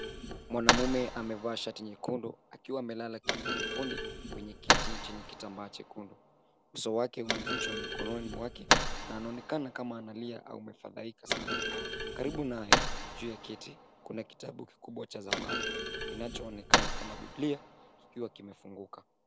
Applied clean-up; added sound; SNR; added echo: none; Thump, thud; -4 dB; none.